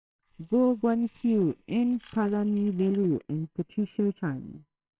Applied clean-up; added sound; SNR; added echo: neural separator model SepFormer WHAMR!.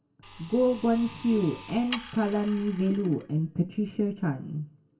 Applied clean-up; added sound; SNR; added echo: none; Sawing; 16 dB; reverberation time 0.2 s.